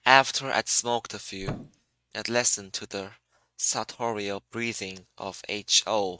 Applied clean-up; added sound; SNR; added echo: neural mask model RNNoise.